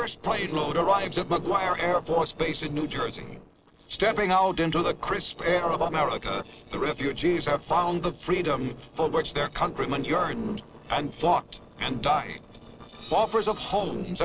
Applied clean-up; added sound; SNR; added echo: neural separator model SepFormer DNS4.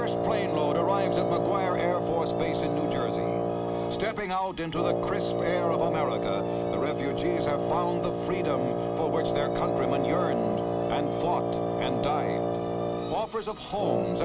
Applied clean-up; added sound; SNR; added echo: none; Wind instrument, woodwind instrument; -3 dB; none.